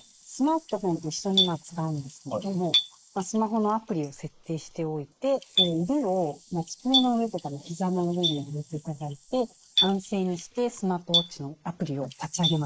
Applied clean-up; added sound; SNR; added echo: neural mask model Resemble Enhance denoiser.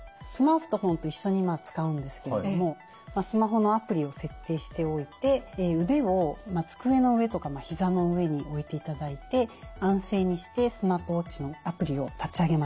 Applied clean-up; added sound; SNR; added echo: none; none; none; none.